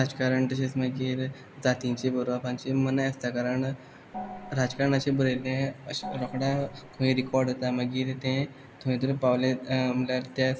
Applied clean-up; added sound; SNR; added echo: none; Gong; 14 dB; none.